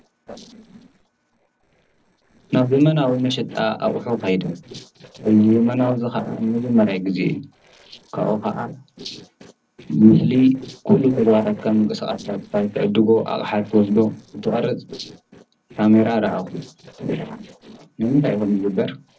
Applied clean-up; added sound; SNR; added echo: neural separator model SepFormer DNS4.